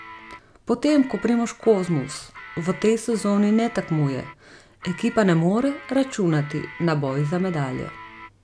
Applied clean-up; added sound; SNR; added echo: none; Guitar; 18 dB; none.